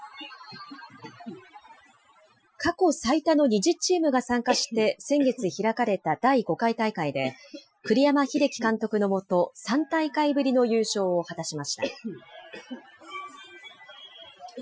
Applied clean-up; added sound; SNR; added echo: classical method Wiener filter.